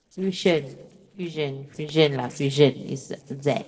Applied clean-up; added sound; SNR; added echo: neural separator model SepFormer DNS4.